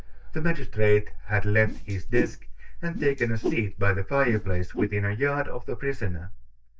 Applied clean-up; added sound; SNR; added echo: neural mask model DeepFilterNet 3.